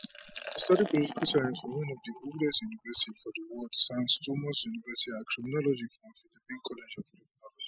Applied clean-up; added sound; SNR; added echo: classical method spectral subtraction.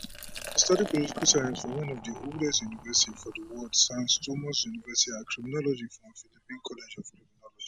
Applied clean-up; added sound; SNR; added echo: none; Liquid; 13 dB; none.